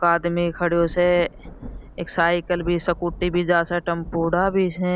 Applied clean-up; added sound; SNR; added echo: none; Thunder / Rain; 16 dB; none.